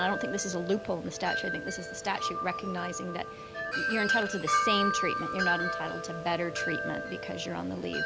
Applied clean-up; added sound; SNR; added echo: none; Wind chime; 0 dB; none.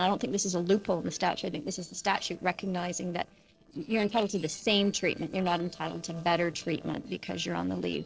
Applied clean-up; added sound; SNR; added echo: neural separator model SepFormer DNS4.